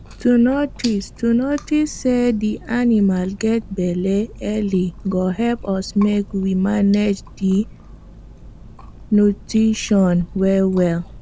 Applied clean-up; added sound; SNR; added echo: none; Chewing, mastication; 18 dB; none.